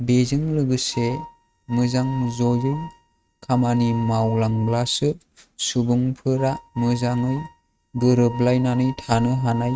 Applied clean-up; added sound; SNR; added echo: neural mask model RNNoise.